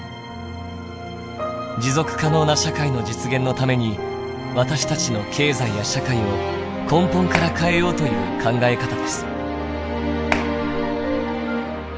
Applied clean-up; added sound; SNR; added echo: none; Clapping; 9 dB; none.